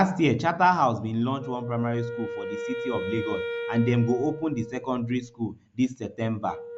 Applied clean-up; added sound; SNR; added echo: none; Wind instrument, woodwind instrument; 10 dB; none.